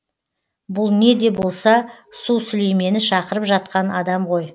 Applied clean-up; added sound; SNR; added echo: none; none; none; none.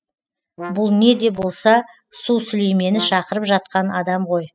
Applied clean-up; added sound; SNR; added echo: classical method spectral subtraction.